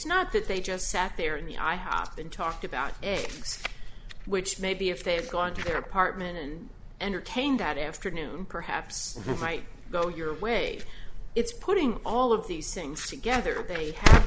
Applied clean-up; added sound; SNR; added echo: none; none; none; none.